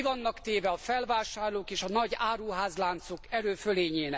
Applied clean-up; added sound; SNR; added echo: none; Tick; 20 dB; none.